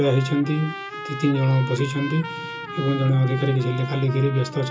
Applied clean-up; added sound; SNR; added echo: none; Trumpet; 12 dB; reverberation time 0.2 s.